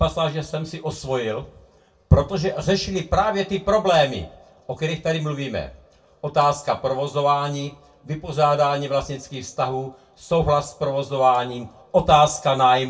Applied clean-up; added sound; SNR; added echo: none; none; none; reverberation time 0.2 s.